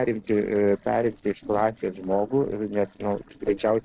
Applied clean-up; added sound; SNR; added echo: neural separator model SepFormer DNS4.